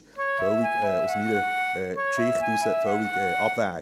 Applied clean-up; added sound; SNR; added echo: none; Wind instrument, woodwind instrument; -3 dB; none.